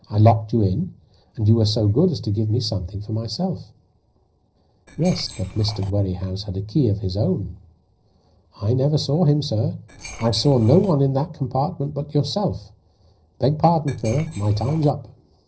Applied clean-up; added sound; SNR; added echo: neural separator model SepFormer DNS4.